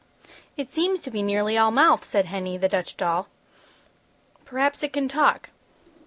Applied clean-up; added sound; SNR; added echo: none; none; none; none.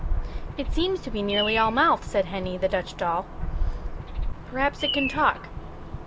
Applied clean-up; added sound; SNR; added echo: none; Bird vocalization, bird call, bird song; 3 dB; none.